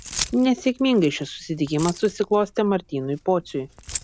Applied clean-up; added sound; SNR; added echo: none; Keys jangling; 14 dB; none.